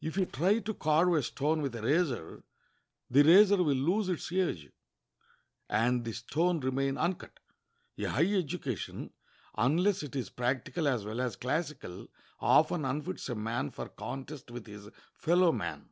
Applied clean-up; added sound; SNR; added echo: neural separator model SepFormer DNS4.